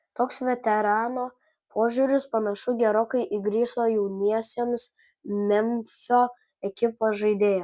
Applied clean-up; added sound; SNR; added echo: none; none; none; none.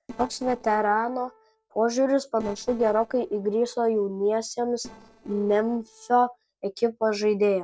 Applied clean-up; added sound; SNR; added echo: neural separator model SepFormer DNS4.